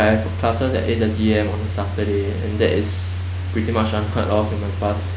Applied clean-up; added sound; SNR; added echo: none; none; none; none.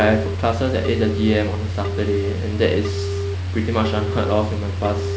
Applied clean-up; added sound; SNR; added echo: none; Telephone; 11 dB; none.